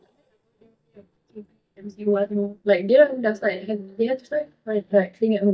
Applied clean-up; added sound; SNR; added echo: neural mask model DeepFilterNet 3.